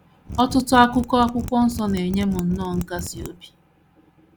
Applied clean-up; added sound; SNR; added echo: none; Mechanisms; 11 dB; none.